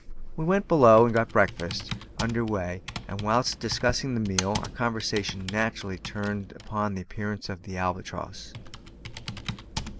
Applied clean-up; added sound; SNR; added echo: none; Computer keyboard; 12 dB; none.